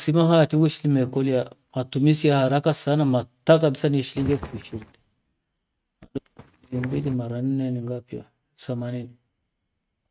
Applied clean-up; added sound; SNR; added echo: neural mask model RNNoise.